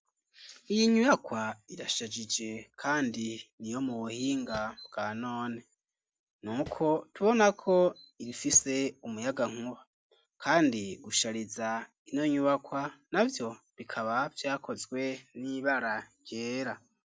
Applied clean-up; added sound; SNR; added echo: none; Tap; 19 dB; none.